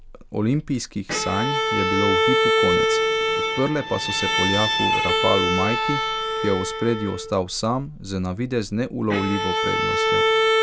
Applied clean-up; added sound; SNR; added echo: none; Bowed string instrument; -3 dB; none.